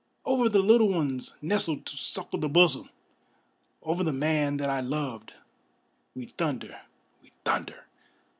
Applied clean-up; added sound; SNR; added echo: none; none; none; none.